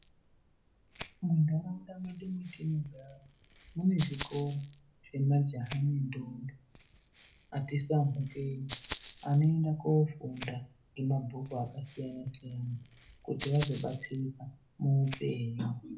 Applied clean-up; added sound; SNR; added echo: none; Rattle (instrument); 0 dB; reverberation time 0.3 s.